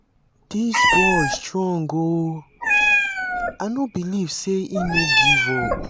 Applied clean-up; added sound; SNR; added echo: none; Meow; -3 dB; none.